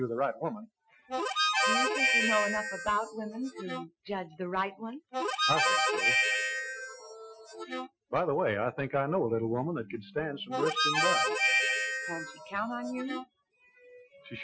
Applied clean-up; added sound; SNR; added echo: classical method Wiener filter.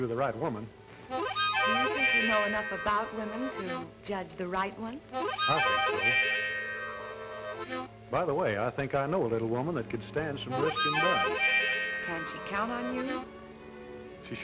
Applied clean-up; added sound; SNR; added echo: none; Harmonica; -3 dB; none.